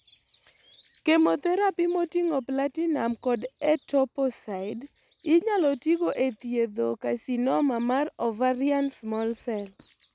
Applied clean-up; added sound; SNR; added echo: none; none; none; none.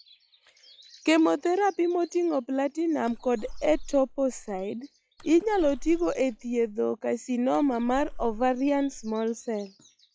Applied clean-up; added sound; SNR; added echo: classical method log-MMSE.